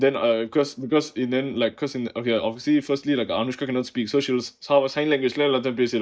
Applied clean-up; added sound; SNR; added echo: neural mask model DeepFilterNet 3.